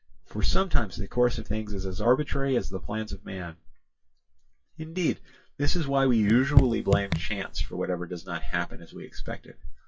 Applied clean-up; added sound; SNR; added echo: classical method WPE with log-MMSE.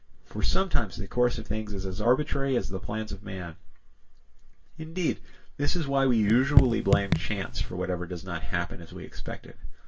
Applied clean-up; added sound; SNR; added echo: none; Raindrop / Drip; 2 dB; reverberation time 0.1 s.